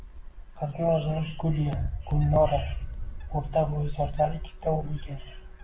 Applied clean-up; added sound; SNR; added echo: none; Wind; 5 dB; none.